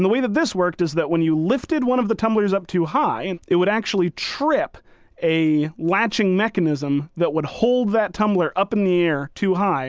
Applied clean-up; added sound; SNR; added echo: none; none; none; none.